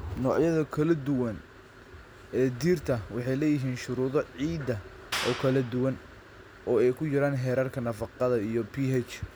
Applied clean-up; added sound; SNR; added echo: none; Clapping; 12 dB; none.